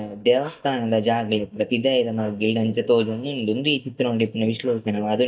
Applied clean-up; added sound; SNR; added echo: neural mask model DeepFilterNet 3.